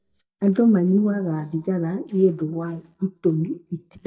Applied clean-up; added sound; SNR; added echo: neural mask model DeepFilterNet 3.